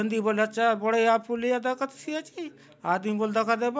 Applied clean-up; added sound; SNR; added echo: none; none; none; none.